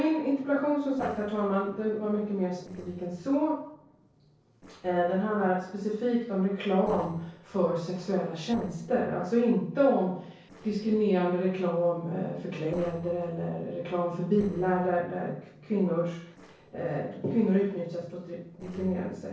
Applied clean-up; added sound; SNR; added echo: neural separator model SepFormer DNS4.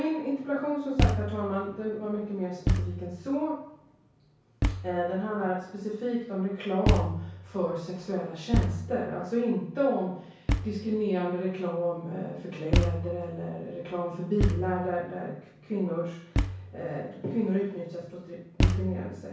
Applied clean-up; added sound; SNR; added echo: none; Thump, thud; 1 dB; reverberation time 0.6 s.